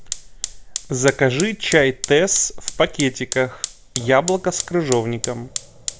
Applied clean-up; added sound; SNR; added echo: none; Fire; 11 dB; none.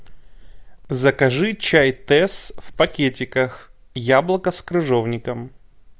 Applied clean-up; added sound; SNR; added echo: none; none; none; none.